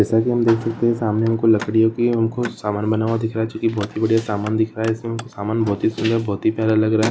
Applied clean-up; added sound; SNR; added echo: none; Car; 17 dB; none.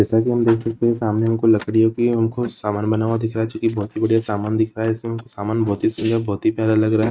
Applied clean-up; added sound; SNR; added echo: neural mask model RNNoise.